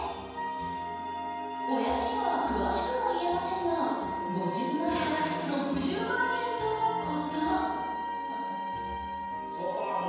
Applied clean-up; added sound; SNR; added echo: none; Wind instrument, woodwind instrument; 4 dB; reverberation time 1.2 s.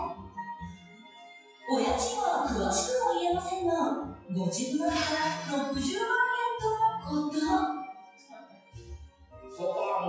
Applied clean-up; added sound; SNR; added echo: classical method WPE with log-MMSE.